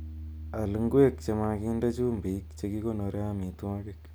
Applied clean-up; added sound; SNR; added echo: none; Piano; 12 dB; none.